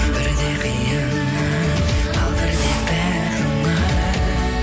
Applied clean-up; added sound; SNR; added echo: none; Hiss; 19 dB; none.